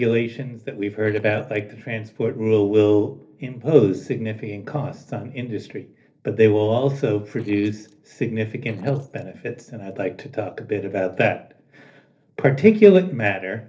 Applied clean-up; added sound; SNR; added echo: neural separator model SepFormer DNS4.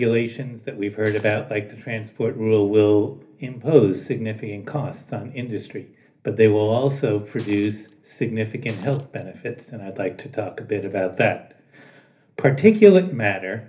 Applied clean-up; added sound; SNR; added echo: none; Shatter; 15 dB; reverberation time 0.3 s.